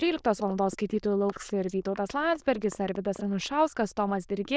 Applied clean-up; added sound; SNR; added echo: neural diffusion model UNIVERSE++.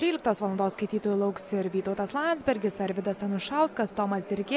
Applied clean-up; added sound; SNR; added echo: none; none; none; none.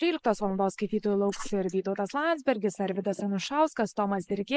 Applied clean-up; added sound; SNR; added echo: neural mask model Resemble Enhance denoiser.